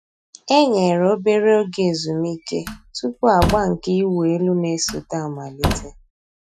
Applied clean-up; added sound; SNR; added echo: classical method Wiener filter.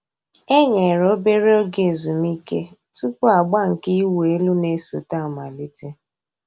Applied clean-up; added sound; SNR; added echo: none; none; none; none.